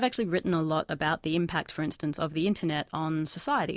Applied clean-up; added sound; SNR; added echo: none; none; none; none.